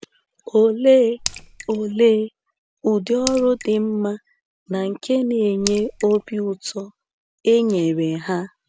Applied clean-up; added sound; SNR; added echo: none; Raindrop / Splash, splatter; 12 dB; none.